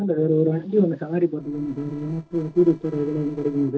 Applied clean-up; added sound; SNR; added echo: neural separator model SepFormer DNS4.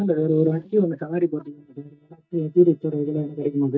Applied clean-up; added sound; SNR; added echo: neural mask model DeepFilterNet 3.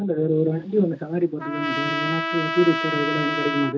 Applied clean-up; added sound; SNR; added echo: none; Trumpet; 4 dB; reverberation time 0.2 s.